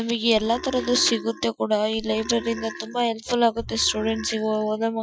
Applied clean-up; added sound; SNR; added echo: classical method Wiener filter.